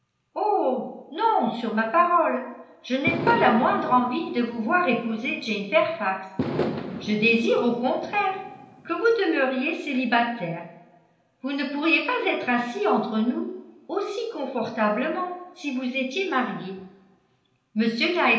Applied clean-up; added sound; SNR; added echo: none; Fireworks; 8 dB; reverberation time 0.9 s.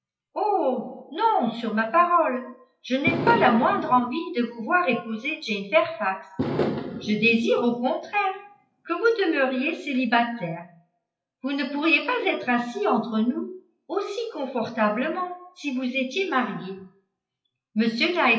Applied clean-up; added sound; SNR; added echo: classical method WPE with log-MMSE.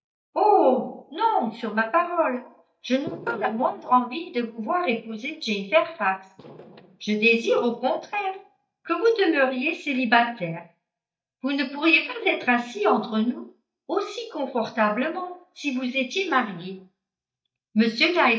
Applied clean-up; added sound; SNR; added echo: neural mask model DeepFilterNet 3.